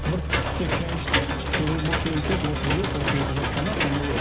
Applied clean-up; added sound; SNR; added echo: none; Engine / Mechanisms; -3 dB; reverberation time 0.5 s.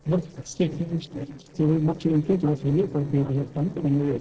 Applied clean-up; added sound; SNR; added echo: neural separator model SepFormer DNS4.